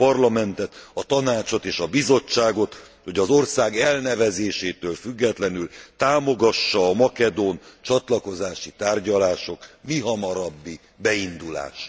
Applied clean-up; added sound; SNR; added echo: none; none; none; none.